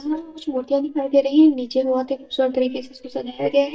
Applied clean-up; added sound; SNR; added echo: neural mask model DeepFilterNet 3.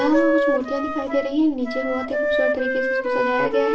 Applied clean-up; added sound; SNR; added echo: none; Wind instrument, woodwind instrument; -1 dB; reverberation time 0.4 s.